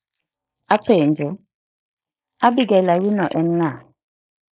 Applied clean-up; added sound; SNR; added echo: neural mask model Resemble Enhance denoiser.